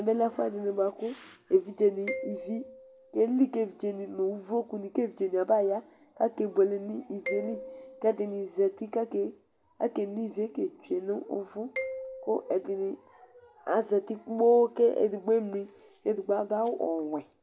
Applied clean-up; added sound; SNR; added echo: none; Marimba, xylophone; 14 dB; none.